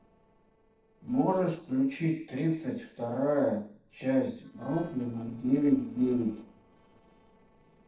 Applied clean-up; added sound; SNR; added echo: neural separator model SepFormer DNS4.